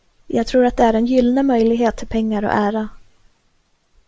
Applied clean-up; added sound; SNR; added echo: none; none; none; none.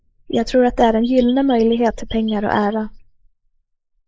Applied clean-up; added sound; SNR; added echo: neural mask model Resemble Enhance denoiser.